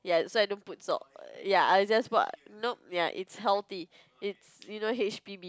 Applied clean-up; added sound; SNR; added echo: none; none; none; none.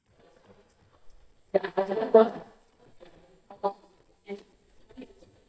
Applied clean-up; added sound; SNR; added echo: neural mask model DeepFilterNet 3.